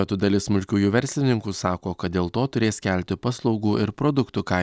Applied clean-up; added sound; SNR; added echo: none; none; none; none.